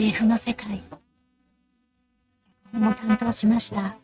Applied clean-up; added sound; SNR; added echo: neural mask model RNNoise.